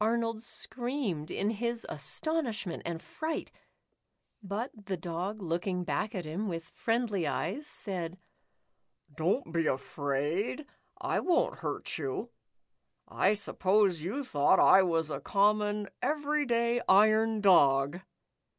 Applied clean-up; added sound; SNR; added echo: none; none; none; none.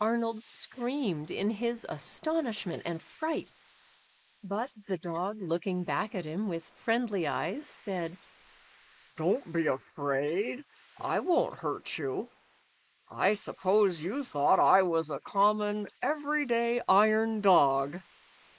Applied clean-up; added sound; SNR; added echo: neural mask model Resemble Enhance denoiser.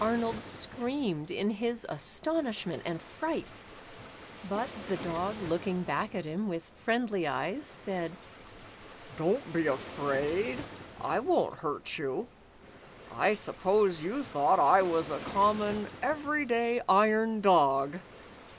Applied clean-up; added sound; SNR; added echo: none; Waves, surf; 16 dB; none.